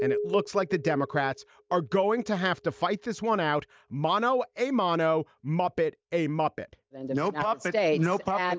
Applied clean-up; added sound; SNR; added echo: neural mask model DeepFilterNet 3.